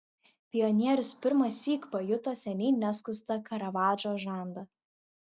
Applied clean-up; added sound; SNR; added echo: none; none; none; none.